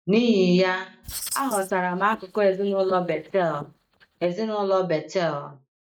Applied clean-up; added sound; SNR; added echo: neural mask model DeepFilterNet 3.